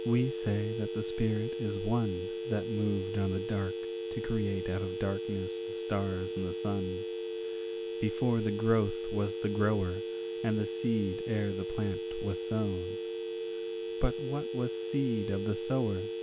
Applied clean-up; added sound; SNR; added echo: none; Telephone; 3 dB; none.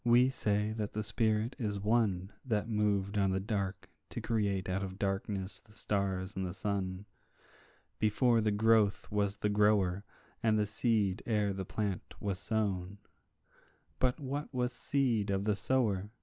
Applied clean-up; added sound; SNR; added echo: none; none; none; none.